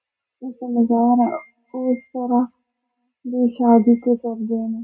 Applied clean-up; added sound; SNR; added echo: none; none; none; reverberation time 0.2 s.